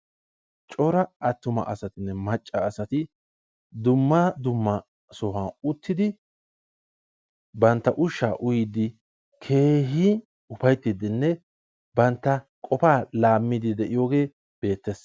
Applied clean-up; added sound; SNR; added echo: none; none; none; none.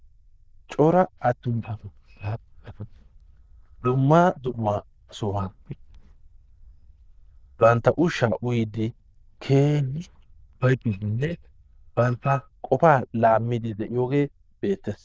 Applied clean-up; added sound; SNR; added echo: neural diffusion model UNIVERSE++.